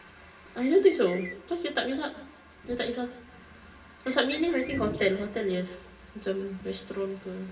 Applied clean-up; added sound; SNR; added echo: none; Bird; 18 dB; reverberation time 0.9 s.